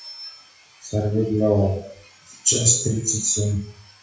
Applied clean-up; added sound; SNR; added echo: classical method WPE with log-MMSE.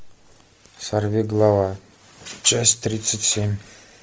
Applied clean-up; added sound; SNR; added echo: none; none; none; none.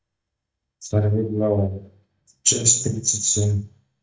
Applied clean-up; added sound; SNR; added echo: neural mask model DeepFilterNet 3.